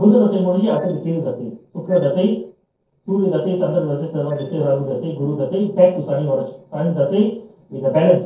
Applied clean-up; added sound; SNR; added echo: neural separator model SepFormer DNS4.